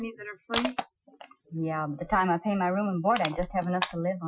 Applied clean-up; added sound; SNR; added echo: classical method Wiener filter.